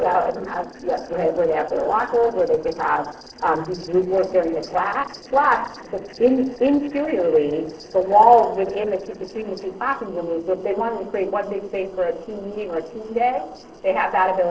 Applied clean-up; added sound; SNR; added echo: neural separator model SepFormer DNS4.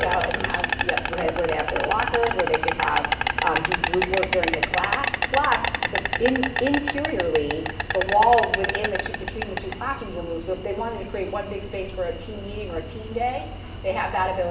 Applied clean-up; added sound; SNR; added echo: none; Insect; -4 dB; reverberation time 0.8 s.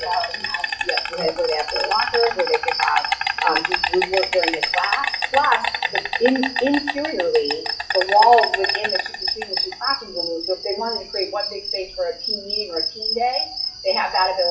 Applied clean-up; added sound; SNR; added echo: classical method WPE with log-MMSE.